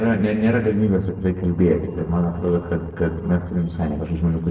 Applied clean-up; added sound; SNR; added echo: neural separator model SepFormer DNS4.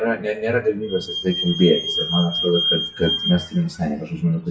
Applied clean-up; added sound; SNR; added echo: classical method WPE with log-MMSE.